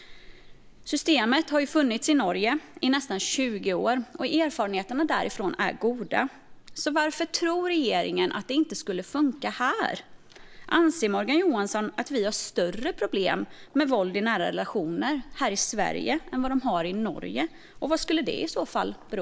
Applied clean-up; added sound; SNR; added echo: none; Ocean; 19 dB; none.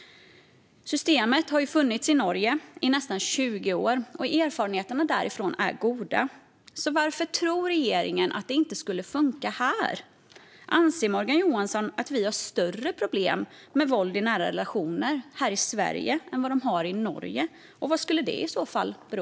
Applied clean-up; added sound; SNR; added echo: none; none; none; none.